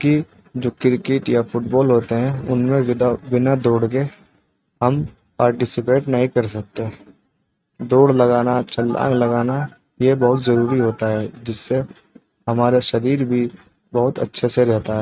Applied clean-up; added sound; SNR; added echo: neural mask model RNNoise.